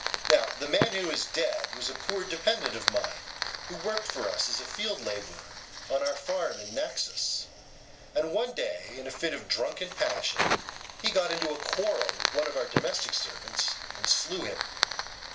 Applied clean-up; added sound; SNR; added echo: none; Fire; 4 dB; none.